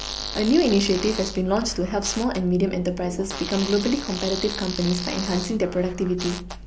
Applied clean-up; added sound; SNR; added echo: none; Fart; 11 dB; none.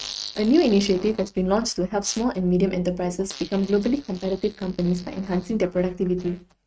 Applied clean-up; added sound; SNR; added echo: neural mask model RNNoise.